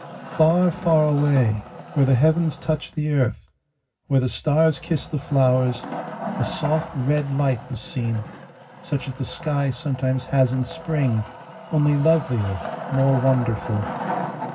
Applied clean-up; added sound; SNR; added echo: none; Wood; 12 dB; reverberation time 0.4 s.